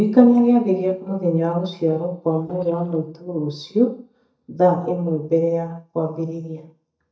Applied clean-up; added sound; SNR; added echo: neural mask model DeepFilterNet 3.